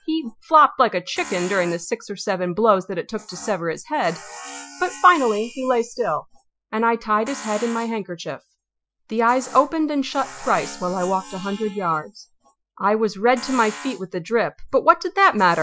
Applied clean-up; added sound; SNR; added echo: classical method Wiener filter.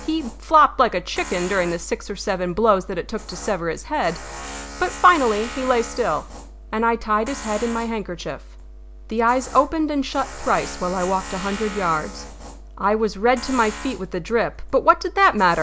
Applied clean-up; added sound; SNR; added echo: none; Tools; 14 dB; none.